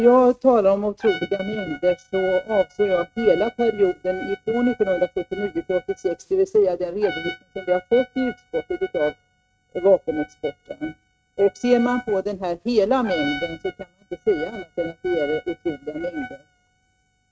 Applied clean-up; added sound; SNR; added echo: neural mask model RNNoise.